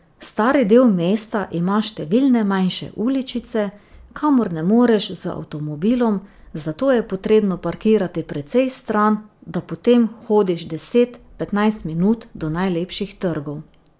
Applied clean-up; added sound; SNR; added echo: none; none; none; none.